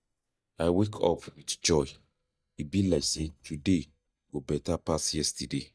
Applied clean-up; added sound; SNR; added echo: neural mask model DeepFilterNet 3.